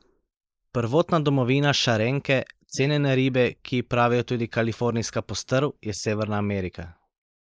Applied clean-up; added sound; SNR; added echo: neural mask model Resemble Enhance denoiser.